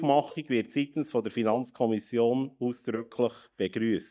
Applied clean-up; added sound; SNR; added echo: neural mask model DeepFilterNet 3.